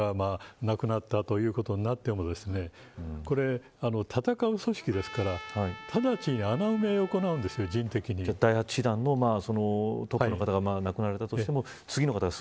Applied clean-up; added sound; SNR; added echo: none; Trumpet; 17 dB; none.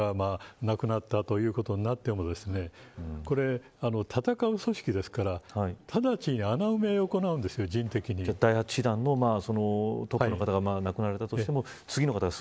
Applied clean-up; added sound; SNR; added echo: none; none; none; none.